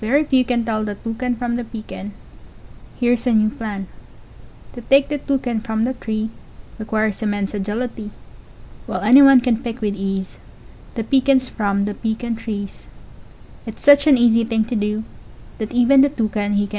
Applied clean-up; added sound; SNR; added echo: none; none; none; none.